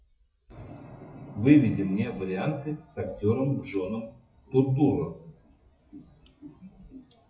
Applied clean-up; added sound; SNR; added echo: classical method WPE with log-MMSE.